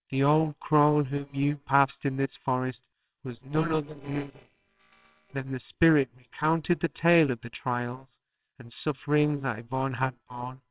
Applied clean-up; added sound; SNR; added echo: neural separator model SepFormer WHAMR!.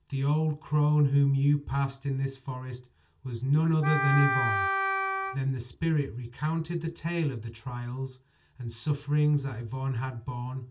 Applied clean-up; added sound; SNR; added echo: none; Wind instrument, woodwind instrument; 1 dB; reverberation time 0.2 s.